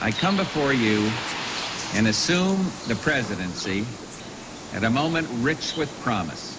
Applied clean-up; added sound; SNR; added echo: none; Bird; 9 dB; none.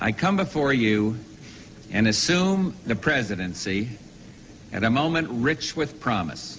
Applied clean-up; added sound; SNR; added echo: none; none; none; none.